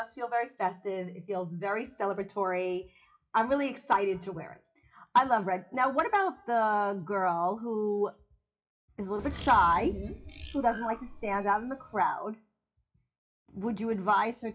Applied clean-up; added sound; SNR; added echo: classical method WPE with log-MMSE.